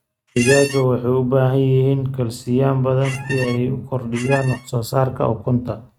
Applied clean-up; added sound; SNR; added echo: neural mask model RNNoise.